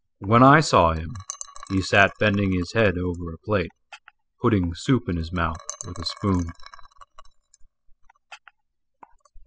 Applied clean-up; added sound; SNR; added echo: classical method spectral subtraction.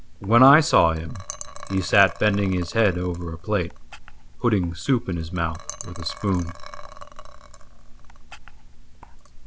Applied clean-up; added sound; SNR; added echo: none; Liquid; 11 dB; none.